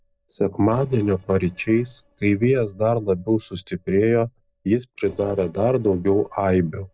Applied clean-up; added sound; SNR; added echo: neural separator model SepFormer DNS4.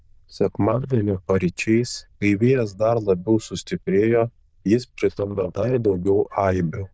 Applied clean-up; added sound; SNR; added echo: neural diffusion model UNIVERSE++.